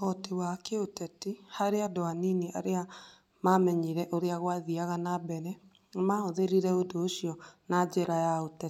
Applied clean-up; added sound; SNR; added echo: none; none; none; none.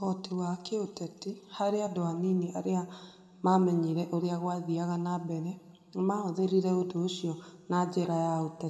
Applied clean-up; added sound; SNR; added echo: none; none; none; reverberation time 1.4 s.